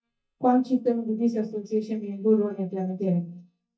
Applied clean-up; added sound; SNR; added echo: neural mask model DeepFilterNet 3.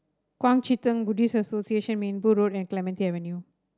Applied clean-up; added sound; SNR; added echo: none; none; none; none.